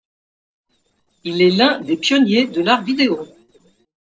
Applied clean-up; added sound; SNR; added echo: neural separator model SepFormer DNS4.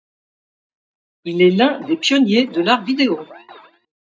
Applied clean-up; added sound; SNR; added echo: neural mask model DeepFilterNet 3.